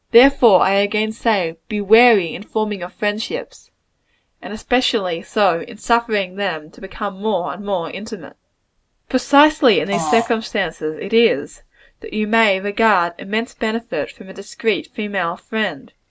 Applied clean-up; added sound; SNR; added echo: none; Fart; 5 dB; none.